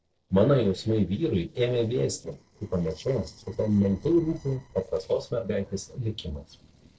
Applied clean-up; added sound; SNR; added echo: neural separator model SepFormer DNS4.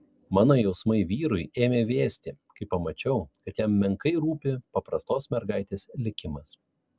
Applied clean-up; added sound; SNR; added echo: none; none; none; none.